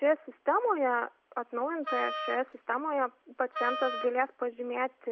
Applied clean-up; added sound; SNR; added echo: none; Wind instrument, woodwind instrument; 6 dB; none.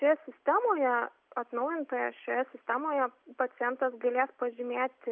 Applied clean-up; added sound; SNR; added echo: none; none; none; none.